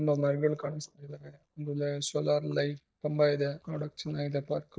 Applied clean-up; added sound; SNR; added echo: neural mask model DeepFilterNet 3.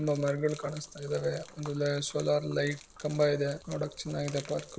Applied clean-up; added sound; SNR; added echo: none; Gurgling / Liquid; 19 dB; none.